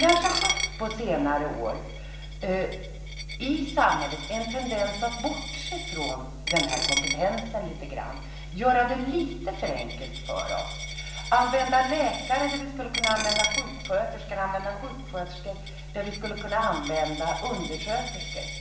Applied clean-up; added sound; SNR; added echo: none; Coin (dropping); 6 dB; reverberation time 0.8 s.